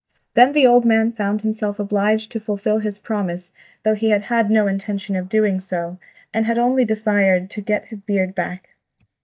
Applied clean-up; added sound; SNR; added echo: neural mask model DeepFilterNet 3.